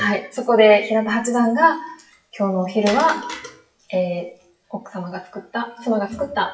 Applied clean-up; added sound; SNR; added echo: classical method WPE with log-MMSE.